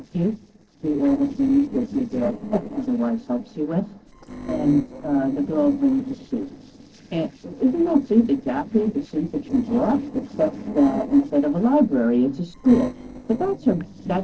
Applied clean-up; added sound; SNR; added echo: neural separator model SepFormer DNS4.